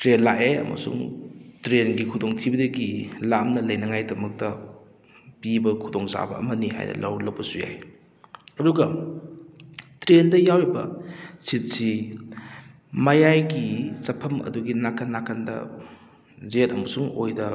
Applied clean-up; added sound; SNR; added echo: none; none; none; none.